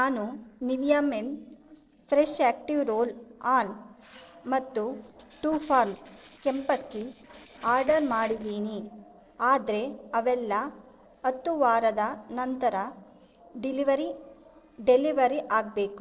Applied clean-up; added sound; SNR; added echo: neural separator model SepFormer DNS4.